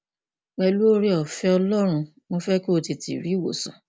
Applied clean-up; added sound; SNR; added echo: none; none; none; none.